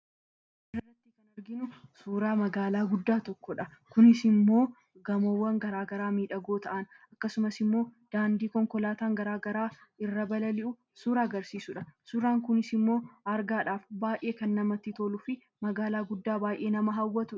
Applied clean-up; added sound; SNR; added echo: none; none; none; none.